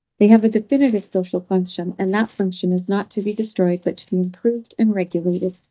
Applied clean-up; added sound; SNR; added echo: neural mask model DeepFilterNet 3.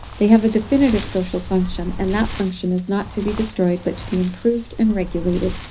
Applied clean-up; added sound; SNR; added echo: none; Wind; 11 dB; reverberation time 0.5 s.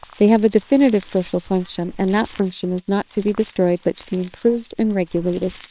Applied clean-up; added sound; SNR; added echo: neural separator model SepFormer WHAMR!.